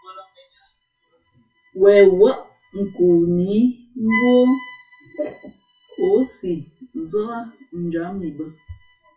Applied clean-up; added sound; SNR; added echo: classical method WPE with log-MMSE.